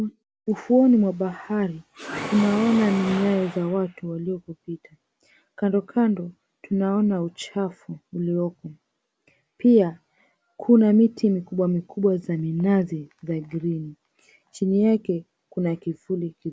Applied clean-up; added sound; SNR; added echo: none; Mechanisms; 10 dB; none.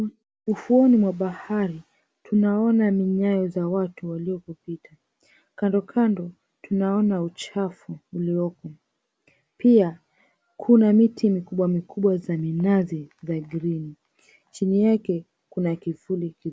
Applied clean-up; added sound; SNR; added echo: none; none; none; none.